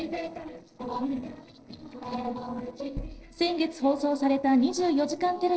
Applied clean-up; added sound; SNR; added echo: neural separator model SepFormer DNS4.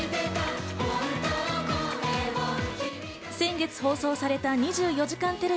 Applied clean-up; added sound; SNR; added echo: none; none; none; none.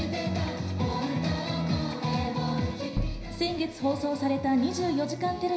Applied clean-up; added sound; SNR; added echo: none; Bass drum; 6 dB; reverberation time 0.9 s.